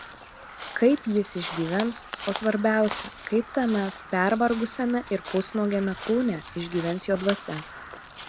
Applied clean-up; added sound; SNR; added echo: none; Crow; 11 dB; none.